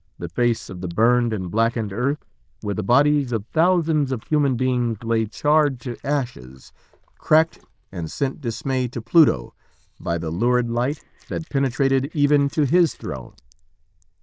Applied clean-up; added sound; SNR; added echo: neural diffusion model UNIVERSE++.